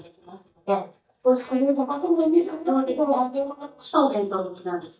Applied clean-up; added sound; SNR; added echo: neural mask model DeepFilterNet 3.